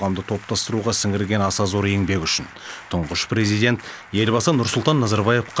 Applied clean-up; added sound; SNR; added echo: none; none; none; none.